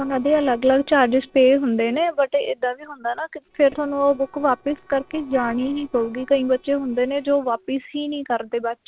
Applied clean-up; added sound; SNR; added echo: neural separator model SepFormer DNS4.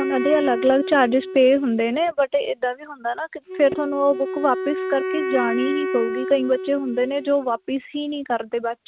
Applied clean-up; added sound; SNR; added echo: neural mask model RNNoise.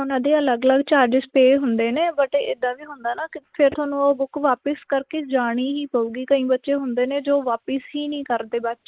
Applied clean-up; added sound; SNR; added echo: neural mask model Resemble Enhance denoiser.